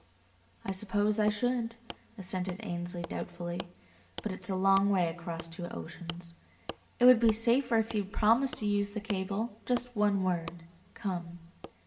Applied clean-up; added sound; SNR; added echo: none; Wood; 18 dB; reverberation time 1.2 s.